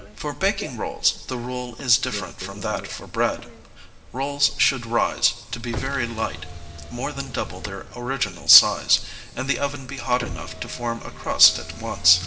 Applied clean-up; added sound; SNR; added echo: none; Motor vehicle (road); 14 dB; reverberation time 2.4 s.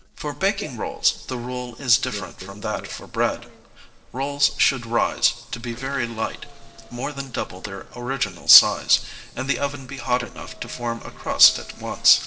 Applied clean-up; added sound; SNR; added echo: neural separator model SepFormer DNS4.